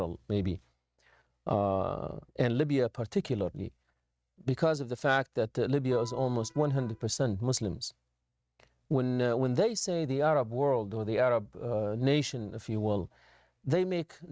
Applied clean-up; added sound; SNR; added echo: neural mask model RNNoise.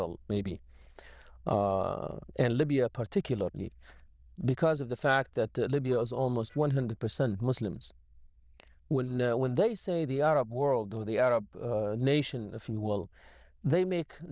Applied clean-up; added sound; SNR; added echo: neural diffusion model UNIVERSE++.